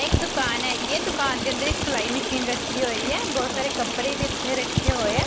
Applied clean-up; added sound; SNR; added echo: none; Stream; -1 dB; none.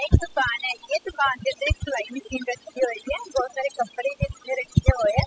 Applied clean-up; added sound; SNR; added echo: classical method spectral subtraction.